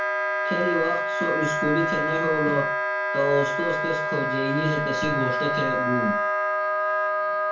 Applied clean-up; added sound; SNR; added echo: none; Wind instrument, woodwind instrument; -3 dB; reverberation time 0.3 s.